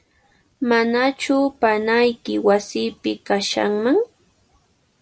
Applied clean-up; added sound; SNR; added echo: none; none; none; none.